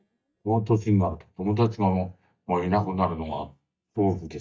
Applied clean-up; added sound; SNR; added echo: neural mask model DeepFilterNet 3.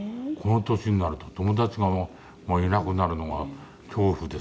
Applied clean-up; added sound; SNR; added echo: none; none; none; none.